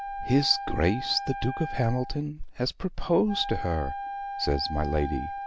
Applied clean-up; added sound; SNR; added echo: none; Wind instrument, woodwind instrument; 8 dB; none.